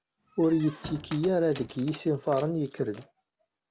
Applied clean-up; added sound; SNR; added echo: none; Squeak; 18 dB; none.